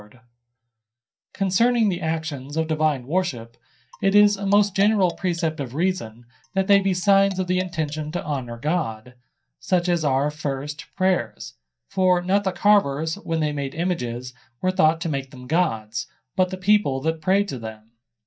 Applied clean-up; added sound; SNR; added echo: neural mask model DeepFilterNet 3.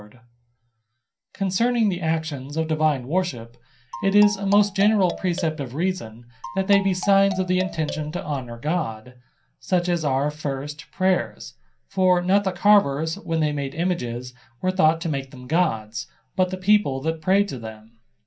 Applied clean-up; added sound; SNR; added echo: none; Marimba, xylophone; 13 dB; reverberation time 0.3 s.